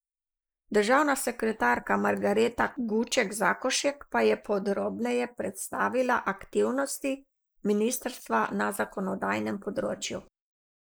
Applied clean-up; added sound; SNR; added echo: neural mask model Resemble Enhance denoiser.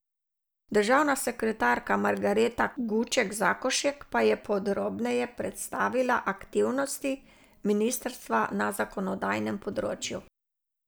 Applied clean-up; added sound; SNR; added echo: none; none; none; none.